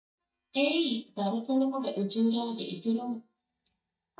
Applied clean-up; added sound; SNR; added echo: neural mask model DeepFilterNet 3.